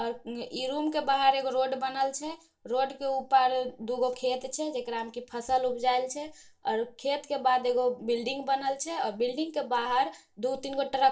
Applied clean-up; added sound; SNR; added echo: none; none; none; reverberation time 0.2 s.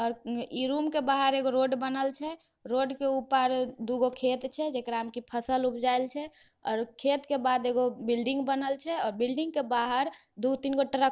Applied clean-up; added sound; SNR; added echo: none; none; none; none.